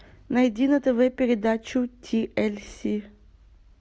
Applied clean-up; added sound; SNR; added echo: none; none; none; none.